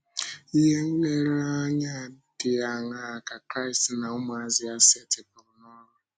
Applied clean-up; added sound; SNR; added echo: none; none; none; none.